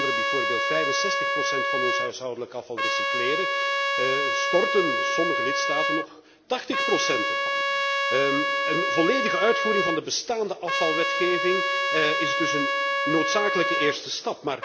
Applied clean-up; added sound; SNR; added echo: none; Trumpet; -3 dB; none.